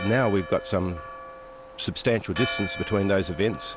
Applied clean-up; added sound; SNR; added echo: none; Church bell; 11 dB; none.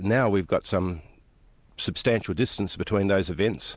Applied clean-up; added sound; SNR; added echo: none; none; none; none.